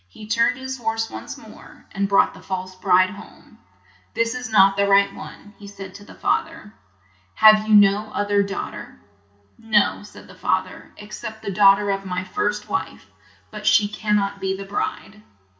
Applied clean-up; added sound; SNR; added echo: none; none; none; reverberation time 0.7 s.